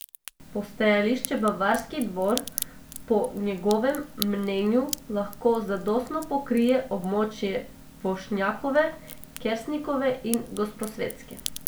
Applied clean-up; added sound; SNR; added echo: none; Crack; 15 dB; none.